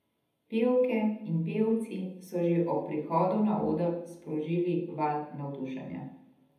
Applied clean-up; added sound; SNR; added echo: none; none; none; reverberation time 0.8 s.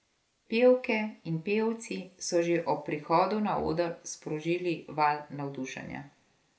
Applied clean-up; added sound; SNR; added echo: none; none; none; none.